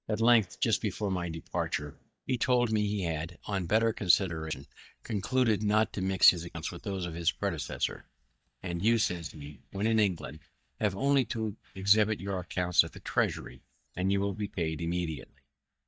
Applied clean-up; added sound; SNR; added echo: neural mask model DeepFilterNet 3.